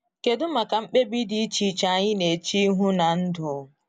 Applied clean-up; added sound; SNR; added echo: none; none; none; none.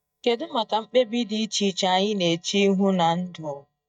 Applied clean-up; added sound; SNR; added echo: neural mask model DeepFilterNet 3.